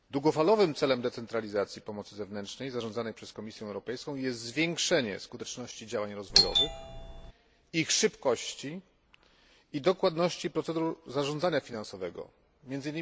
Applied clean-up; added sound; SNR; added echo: none; Doorbell; -4 dB; none.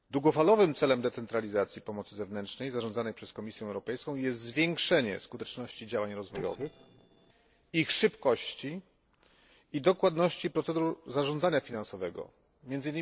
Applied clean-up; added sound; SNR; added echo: neural separator model SepFormer DNS4.